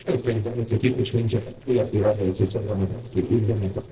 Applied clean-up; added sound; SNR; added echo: neural separator model SepFormer DNS4.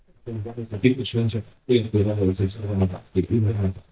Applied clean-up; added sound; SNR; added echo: neural mask model DeepFilterNet 3.